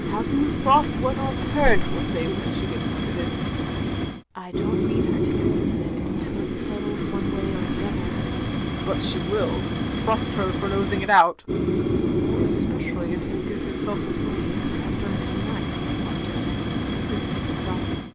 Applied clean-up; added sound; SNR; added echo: none; Fire; -2 dB; none.